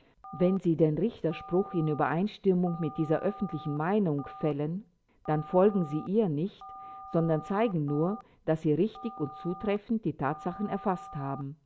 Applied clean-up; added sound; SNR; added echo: none; Telephone; 17 dB; none.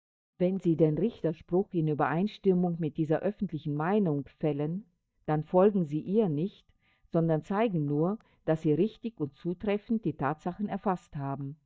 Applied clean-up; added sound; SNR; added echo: neural mask model DeepFilterNet 3.